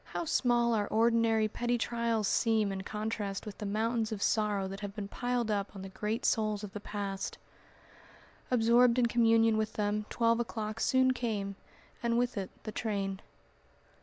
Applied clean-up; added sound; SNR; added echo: none; none; none; none.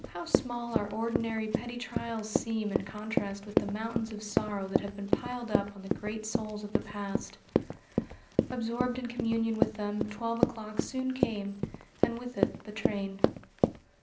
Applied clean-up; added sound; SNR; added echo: none; Run; -3 dB; reverberation time 0.5 s.